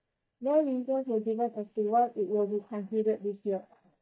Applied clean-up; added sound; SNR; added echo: neural mask model DeepFilterNet 3.